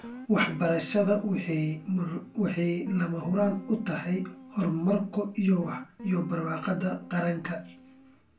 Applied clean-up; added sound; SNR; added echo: none; Guitar; 16 dB; reverberation time 0.3 s.